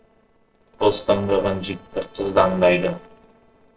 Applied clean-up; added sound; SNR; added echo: neural separator model SepFormer DNS4.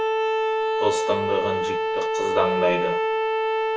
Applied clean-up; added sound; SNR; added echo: none; Bowed string instrument; -5 dB; reverberation time 0.2 s.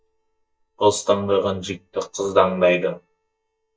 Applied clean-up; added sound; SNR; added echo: neural mask model DeepFilterNet 3.